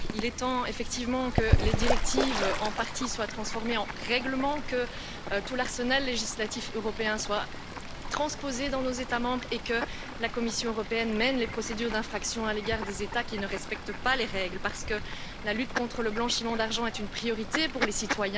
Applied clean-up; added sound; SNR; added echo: none; Bird / Fowl; 2 dB; none.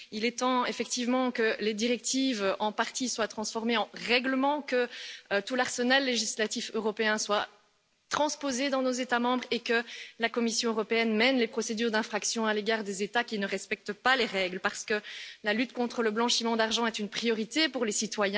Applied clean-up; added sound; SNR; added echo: none; none; none; none.